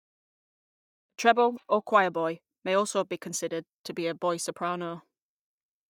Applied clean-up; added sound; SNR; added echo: neural mask model DeepFilterNet 3.